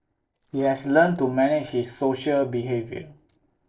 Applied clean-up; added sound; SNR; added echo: neural separator model SepFormer DNS4.